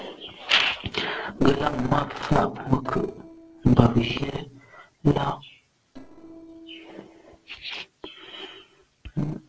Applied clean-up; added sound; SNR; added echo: neural separator model SepFormer DNS4.